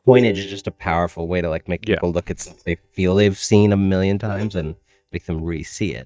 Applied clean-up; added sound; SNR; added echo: neural mask model DeepFilterNet 3.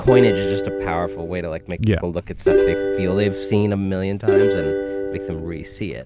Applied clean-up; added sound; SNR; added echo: none; Plucked string instrument; -2 dB; none.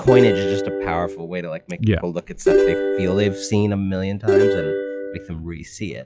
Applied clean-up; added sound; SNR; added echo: classical method log-MMSE.